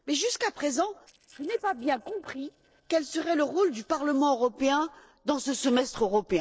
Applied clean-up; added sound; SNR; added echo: neural separator model SepFormer DNS4.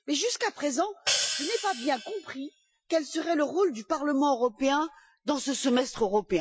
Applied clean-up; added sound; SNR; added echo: classical method Wiener filter.